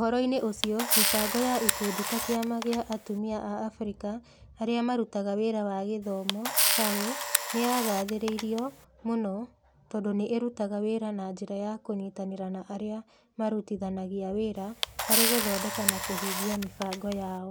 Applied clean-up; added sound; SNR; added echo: none; Camera; 0 dB; none.